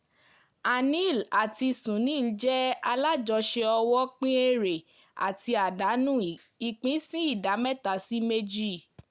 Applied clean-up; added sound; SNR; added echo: none; none; none; none.